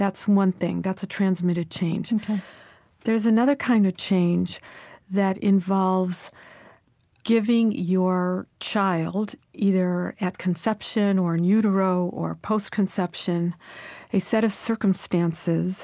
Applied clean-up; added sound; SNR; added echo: none; none; none; none.